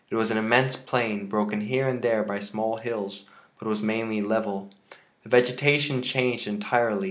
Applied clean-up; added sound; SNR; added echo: none; none; none; none.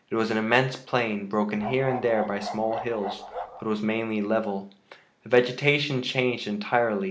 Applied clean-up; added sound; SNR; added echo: none; Bark; 10 dB; none.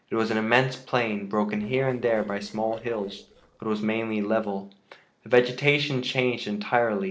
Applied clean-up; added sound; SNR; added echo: neural separator model SepFormer DNS4.